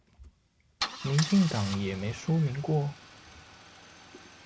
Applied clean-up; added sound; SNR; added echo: none; Idling / Engine starting / Car; 11 dB; none.